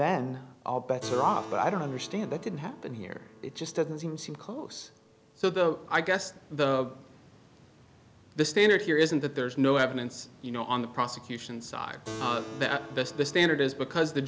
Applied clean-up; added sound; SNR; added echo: none; Keyboard (musical); 18 dB; none.